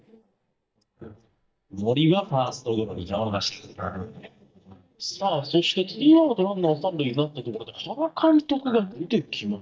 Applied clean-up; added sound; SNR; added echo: neural mask model DeepFilterNet 3.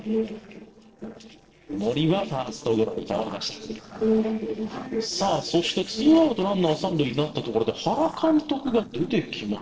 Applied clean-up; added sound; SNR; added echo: neural separator model SepFormer DNS4.